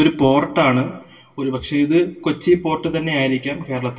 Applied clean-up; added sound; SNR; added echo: none; none; none; reverberation time 0.2 s.